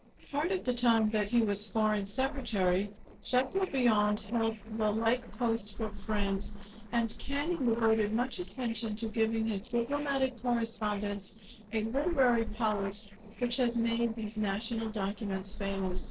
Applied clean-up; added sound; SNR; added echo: neural separator model SepFormer DNS4.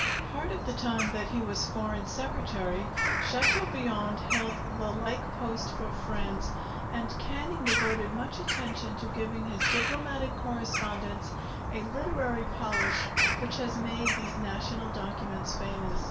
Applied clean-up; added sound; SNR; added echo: none; Bird vocalization, bird call, bird song; -3 dB; reverberation time 0.3 s.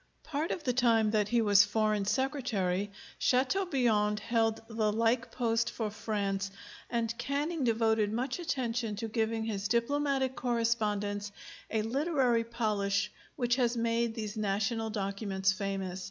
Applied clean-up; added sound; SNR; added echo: none; none; none; none.